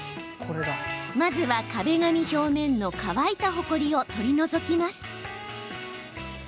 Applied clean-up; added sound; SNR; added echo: none; none; none; none.